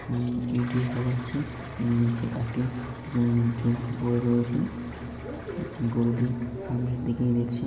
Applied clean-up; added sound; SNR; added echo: none; Subway, metro, underground + Toilet flush; 14 dB; none.